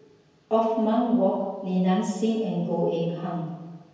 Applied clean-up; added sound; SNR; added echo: none; none; none; reverberation time 1.2 s.